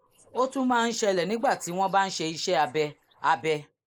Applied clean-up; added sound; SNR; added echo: neural mask model Resemble Enhance denoiser.